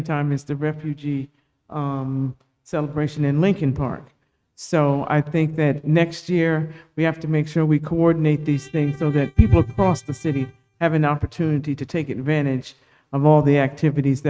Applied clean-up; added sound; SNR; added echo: neural mask model RNNoise.